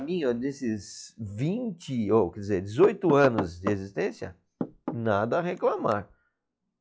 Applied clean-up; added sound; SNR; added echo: classical method log-MMSE.